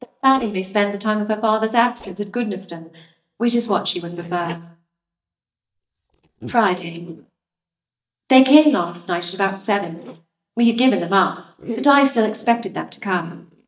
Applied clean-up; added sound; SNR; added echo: neural mask model DeepFilterNet 3.